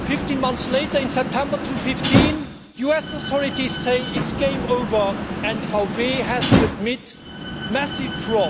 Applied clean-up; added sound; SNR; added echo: none; Slam; 1 dB; none.